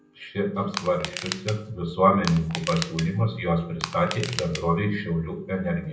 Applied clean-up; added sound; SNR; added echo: none; Crushing; 11 dB; reverberation time 0.6 s.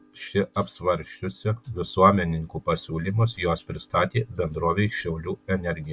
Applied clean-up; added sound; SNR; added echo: none; none; none; none.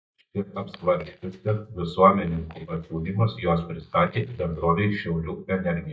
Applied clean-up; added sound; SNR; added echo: neural mask model DeepFilterNet 3.